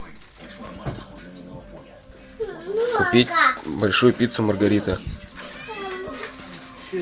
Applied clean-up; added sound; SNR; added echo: none; none; none; none.